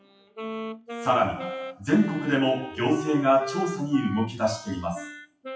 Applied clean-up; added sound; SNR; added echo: classical method WPE with log-MMSE.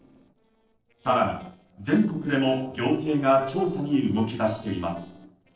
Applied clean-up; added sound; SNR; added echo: neural separator model SepFormer DNS4.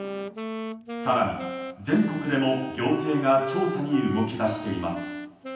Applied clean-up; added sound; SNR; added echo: none; Wind instrument, woodwind instrument; 8 dB; reverberation time 0.9 s.